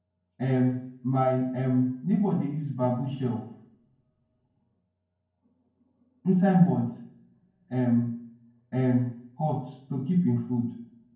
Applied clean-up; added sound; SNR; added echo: none; none; none; reverberation time 0.9 s.